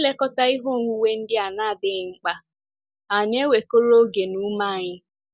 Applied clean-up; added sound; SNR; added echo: none; none; none; none.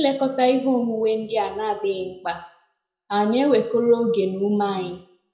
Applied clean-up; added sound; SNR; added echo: none; none; none; reverberation time 0.5 s.